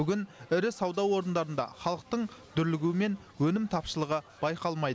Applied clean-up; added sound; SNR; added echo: none; none; none; none.